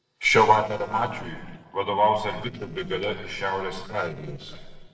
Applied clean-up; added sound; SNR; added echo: neural separator model SepFormer DNS4.